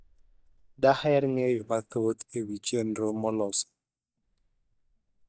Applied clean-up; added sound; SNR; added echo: neural mask model DeepFilterNet 3.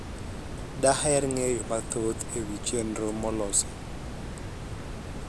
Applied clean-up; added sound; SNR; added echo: none; Water; 6 dB; none.